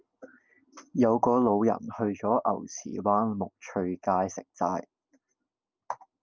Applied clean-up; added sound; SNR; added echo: none; none; none; none.